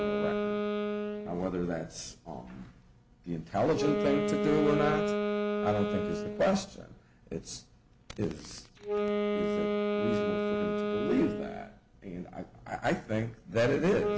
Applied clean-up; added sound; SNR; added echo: none; Wind instrument, woodwind instrument; 0 dB; none.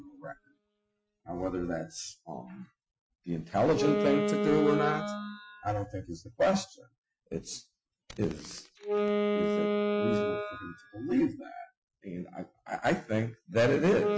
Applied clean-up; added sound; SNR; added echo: classical method Wiener filter.